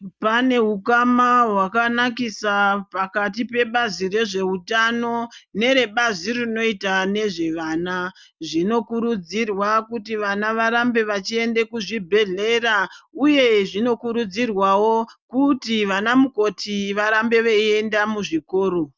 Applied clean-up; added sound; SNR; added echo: none; none; none; none.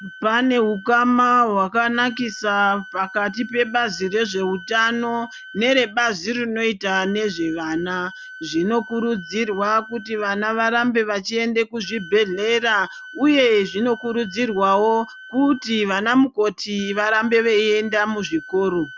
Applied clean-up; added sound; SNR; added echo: none; Wind instrument, woodwind instrument; 19 dB; none.